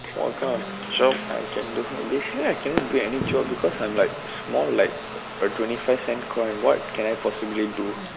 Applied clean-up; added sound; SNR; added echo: none; Domestic sounds, home sounds + Fireworks; 8 dB; none.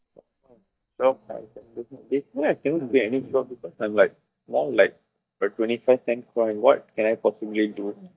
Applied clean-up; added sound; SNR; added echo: neural mask model DeepFilterNet 3.